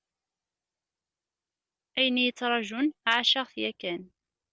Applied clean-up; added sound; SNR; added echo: none; none; none; none.